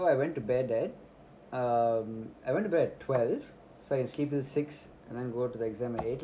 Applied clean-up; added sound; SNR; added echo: none; none; none; none.